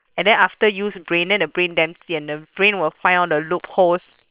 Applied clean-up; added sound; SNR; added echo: neural separator model SepFormer WHAM!.